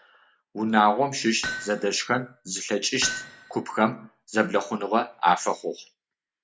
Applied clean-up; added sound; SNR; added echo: none; Hammer; 12 dB; none.